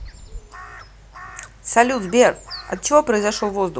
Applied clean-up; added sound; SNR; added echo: none; Crow; 18 dB; none.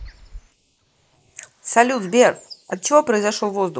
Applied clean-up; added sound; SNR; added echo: neural mask model Resemble Enhance denoiser.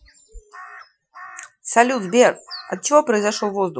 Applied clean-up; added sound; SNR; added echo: classical method Wiener filter.